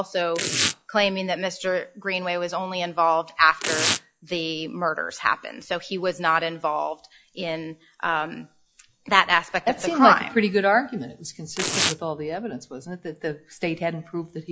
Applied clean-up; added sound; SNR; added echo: classical method log-MMSE.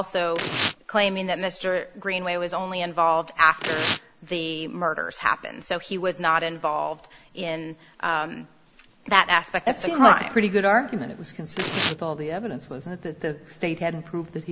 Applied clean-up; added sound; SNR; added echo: none; Tearing; 4 dB; none.